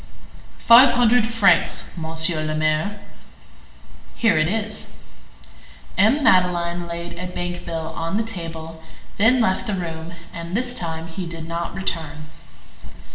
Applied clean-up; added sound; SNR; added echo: none; none; none; reverberation time 0.9 s.